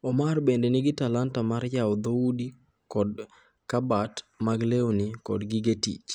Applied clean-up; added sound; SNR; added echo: none; none; none; none.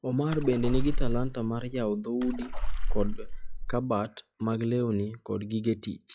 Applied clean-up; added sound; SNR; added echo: classical method log-MMSE.